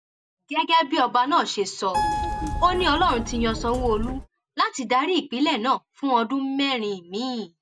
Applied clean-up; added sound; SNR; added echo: none; Keyboard (musical); 4 dB; none.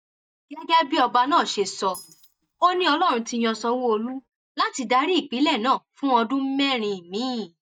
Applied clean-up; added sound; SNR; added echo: neural mask model DeepFilterNet 3.